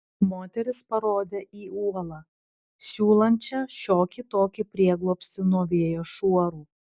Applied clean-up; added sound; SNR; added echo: none; none; none; none.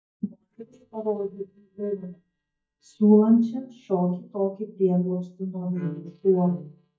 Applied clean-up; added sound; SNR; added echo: neural mask model DeepFilterNet 3.